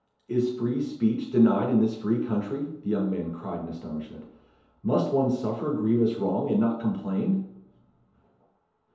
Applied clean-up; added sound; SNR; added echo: none; none; none; reverberation time 2.2 s.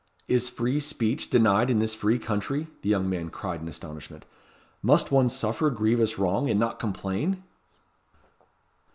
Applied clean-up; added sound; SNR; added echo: none; none; none; none.